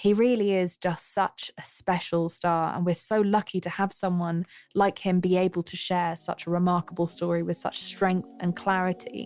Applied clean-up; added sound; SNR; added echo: none; none; none; none.